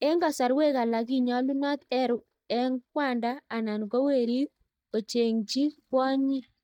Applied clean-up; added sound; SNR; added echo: neural mask model DeepFilterNet 3.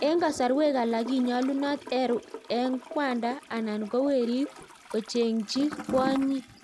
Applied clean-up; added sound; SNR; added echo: none; Toilet flush / Gurgling; 14 dB; none.